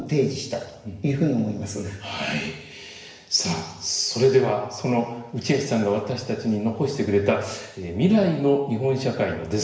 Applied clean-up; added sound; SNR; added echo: none; none; none; reverberation time 0.9 s.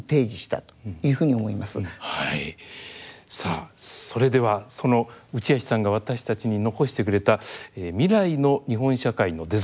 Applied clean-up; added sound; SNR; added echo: none; none; none; none.